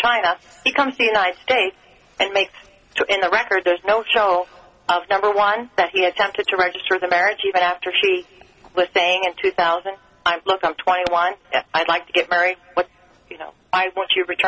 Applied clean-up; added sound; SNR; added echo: none; none; none; none.